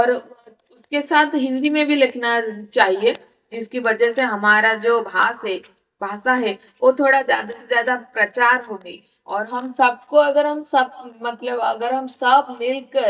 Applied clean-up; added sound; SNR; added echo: neural mask model DeepFilterNet 3.